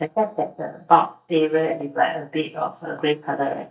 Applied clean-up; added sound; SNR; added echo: neural mask model DeepFilterNet 3.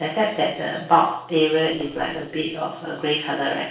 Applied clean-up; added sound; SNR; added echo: neural separator model SepFormer DNS4.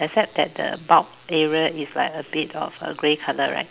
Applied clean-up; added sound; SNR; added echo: none; none; none; none.